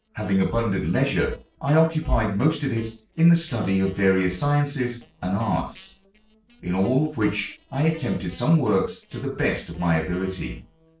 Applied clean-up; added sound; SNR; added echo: neural separator model SepFormer DNS4.